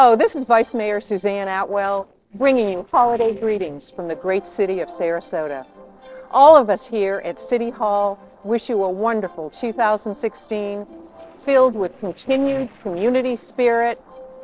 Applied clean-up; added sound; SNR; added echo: neural separator model SepFormer DNS4.